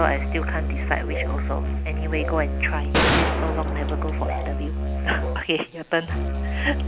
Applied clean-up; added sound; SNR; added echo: none; Musical instrument + Gunshot, gunfire; -4 dB; none.